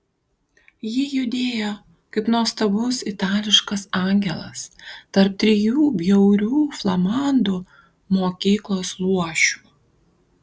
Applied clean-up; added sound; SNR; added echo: none; none; none; none.